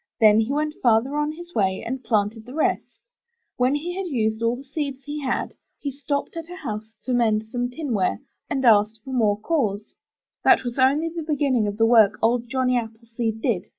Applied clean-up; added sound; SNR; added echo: none; none; none; none.